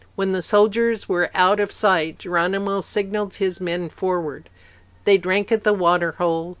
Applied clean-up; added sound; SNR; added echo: none; none; none; none.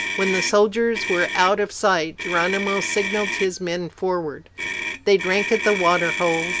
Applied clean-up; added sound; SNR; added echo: none; Motor vehicle (road); 6 dB; none.